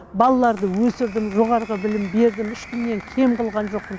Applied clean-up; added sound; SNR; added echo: none; Applause; 19 dB; none.